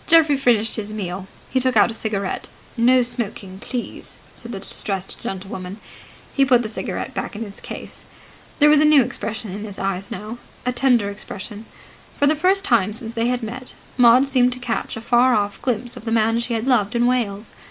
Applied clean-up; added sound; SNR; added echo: none; none; none; none.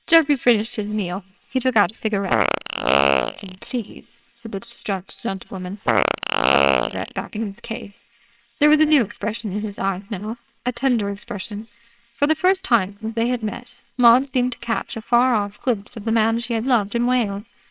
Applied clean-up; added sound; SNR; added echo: neural separator model SepFormer WHAMR!.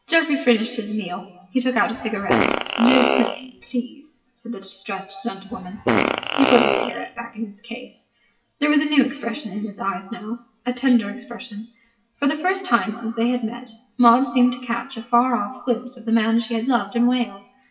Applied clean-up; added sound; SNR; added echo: classical method WPE with log-MMSE.